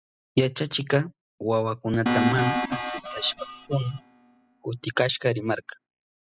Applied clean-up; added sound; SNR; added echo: classical method spectral subtraction.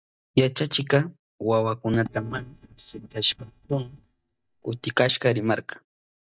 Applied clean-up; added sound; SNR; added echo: neural mask model DeepFilterNet 3.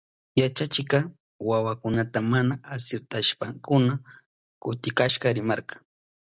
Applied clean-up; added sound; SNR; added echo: none; none; none; none.